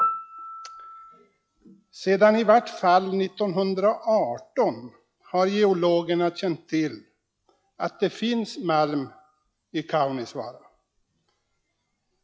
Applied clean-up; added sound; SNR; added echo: classical method log-MMSE.